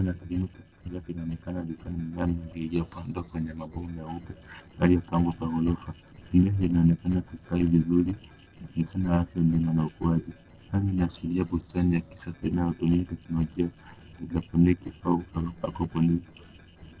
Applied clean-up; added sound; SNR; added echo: neural separator model SepFormer DNS4.